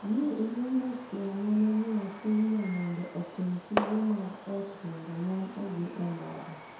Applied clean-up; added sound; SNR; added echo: none; Fireworks; 11 dB; reverberation time 0.7 s.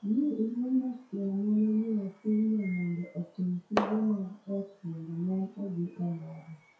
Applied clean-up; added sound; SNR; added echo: classical method WPE with log-MMSE.